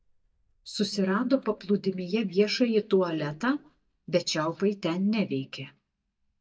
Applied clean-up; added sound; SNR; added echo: neural mask model DeepFilterNet 3.